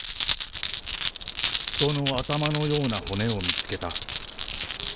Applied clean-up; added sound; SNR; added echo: none; Glass; 1 dB; none.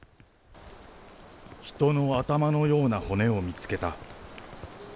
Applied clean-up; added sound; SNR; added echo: none; none; none; none.